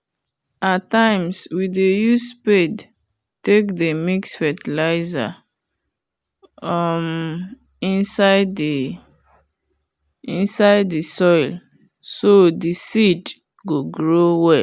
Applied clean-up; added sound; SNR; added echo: none; none; none; none.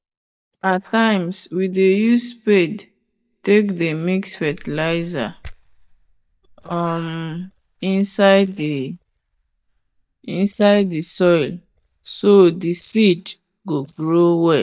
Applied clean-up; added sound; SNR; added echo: neural mask model DeepFilterNet 3.